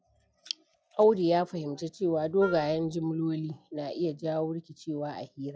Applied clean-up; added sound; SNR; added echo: classical method log-MMSE.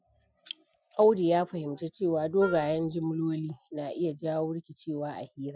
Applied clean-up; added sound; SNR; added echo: classical method Wiener filter.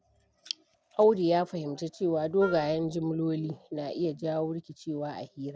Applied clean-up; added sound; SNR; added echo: none; Wind instrument, woodwind instrument; 13 dB; none.